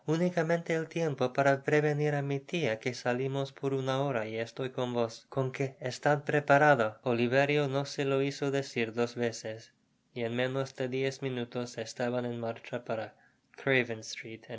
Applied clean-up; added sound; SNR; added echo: none; none; none; none.